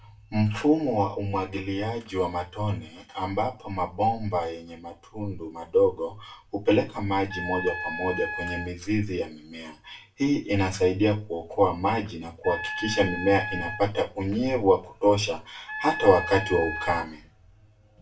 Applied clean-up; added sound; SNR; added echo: none; Wind instrument, woodwind instrument; 8 dB; reverberation time 0.2 s.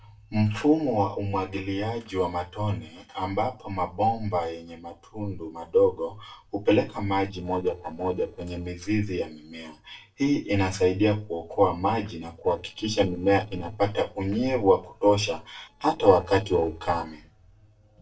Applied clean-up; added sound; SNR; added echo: neural separator model SepFormer DNS4.